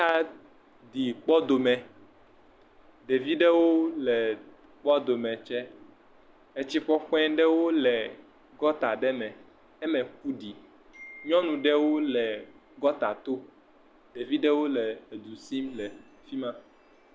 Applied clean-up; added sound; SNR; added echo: none; none; none; none.